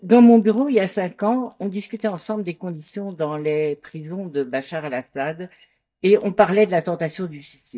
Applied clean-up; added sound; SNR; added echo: neural mask model DeepFilterNet 3.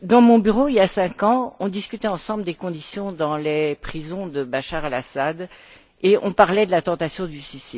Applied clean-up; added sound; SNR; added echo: none; none; none; none.